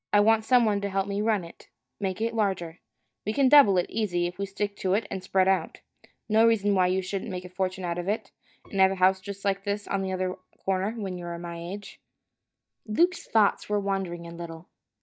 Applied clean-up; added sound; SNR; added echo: neural mask model DeepFilterNet 3.